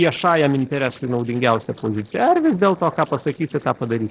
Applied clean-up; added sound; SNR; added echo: neural separator model SepFormer DNS4.